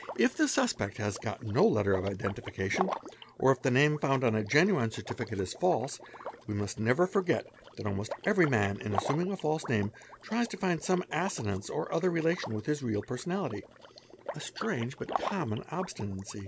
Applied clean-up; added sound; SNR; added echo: none; Liquid; 12 dB; none.